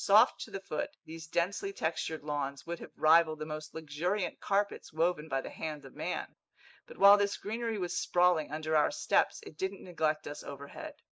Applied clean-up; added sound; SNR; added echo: neural mask model Resemble Enhance denoiser.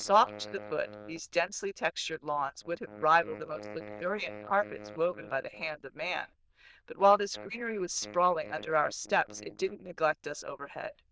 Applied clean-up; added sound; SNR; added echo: neural diffusion model UNIVERSE++.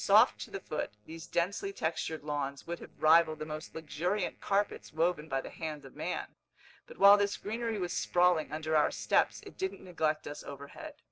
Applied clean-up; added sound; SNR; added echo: neural separator model SepFormer DNS4.